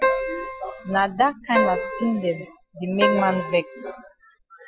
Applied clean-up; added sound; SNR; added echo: classical method spectral subtraction.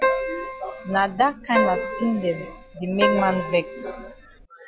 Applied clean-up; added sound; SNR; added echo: none; Keyboard (musical); 2 dB; none.